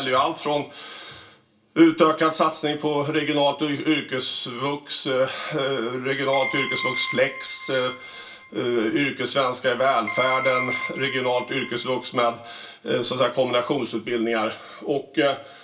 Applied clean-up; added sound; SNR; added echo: none; Keyboard (musical); 8 dB; reverberation time 0.2 s.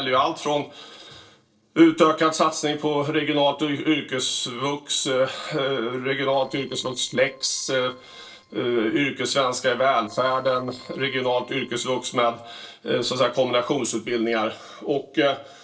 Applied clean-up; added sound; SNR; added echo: neural separator model SepFormer DNS4.